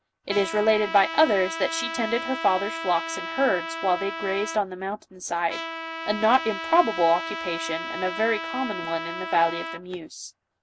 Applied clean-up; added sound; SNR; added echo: none; Trumpet; 8 dB; none.